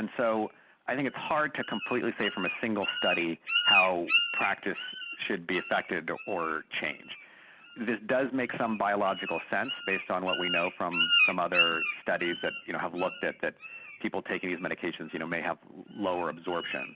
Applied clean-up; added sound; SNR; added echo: none; Bird; 2 dB; none.